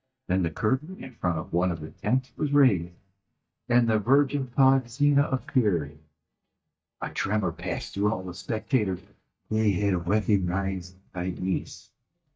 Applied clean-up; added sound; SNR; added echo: neural mask model DeepFilterNet 3.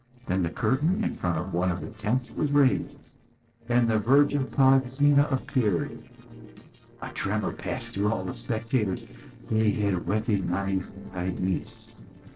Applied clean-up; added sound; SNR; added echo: neural separator model SepFormer DNS4.